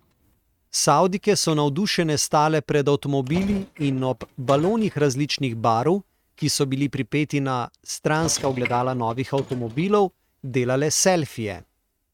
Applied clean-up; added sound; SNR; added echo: neural mask model RNNoise.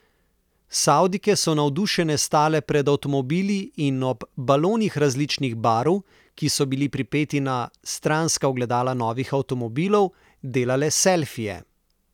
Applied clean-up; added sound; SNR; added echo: none; none; none; none.